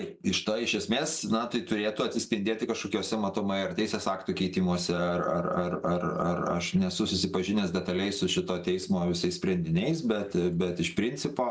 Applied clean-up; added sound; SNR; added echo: none; none; none; none.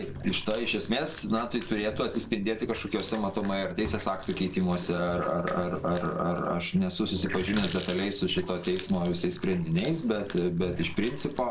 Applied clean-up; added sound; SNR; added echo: none; Water tap, faucet; 10 dB; none.